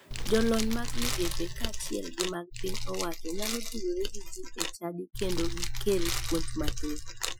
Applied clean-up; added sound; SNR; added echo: classical method Wiener filter.